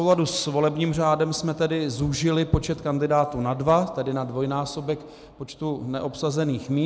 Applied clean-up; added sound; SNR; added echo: none; none; none; none.